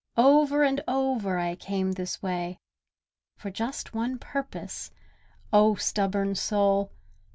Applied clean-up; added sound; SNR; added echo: none; none; none; none.